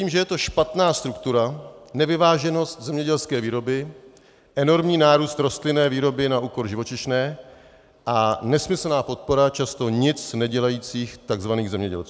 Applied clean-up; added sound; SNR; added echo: none; none; none; none.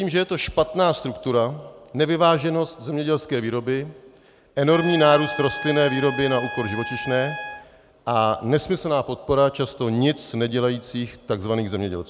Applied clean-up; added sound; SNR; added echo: none; Trumpet; 9 dB; none.